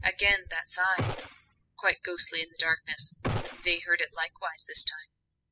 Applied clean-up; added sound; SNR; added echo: classical method spectral subtraction.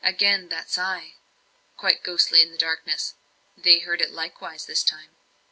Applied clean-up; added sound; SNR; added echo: none; none; none; none.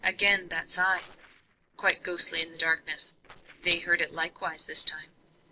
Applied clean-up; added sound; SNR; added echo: neural separator model SepFormer DNS4.